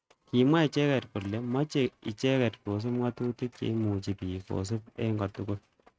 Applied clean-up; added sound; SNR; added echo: neural mask model RNNoise.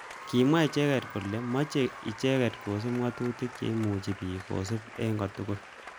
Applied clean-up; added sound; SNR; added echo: none; Applause; 15 dB; none.